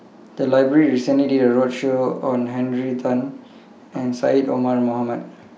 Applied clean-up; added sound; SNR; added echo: none; none; none; none.